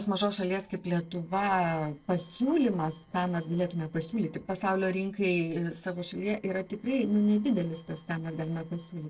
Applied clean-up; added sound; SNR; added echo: neural separator model SepFormer DNS4.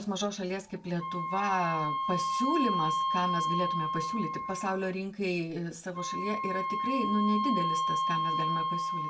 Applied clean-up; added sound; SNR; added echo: none; Wind instrument, woodwind instrument; -1 dB; reverberation time 0.2 s.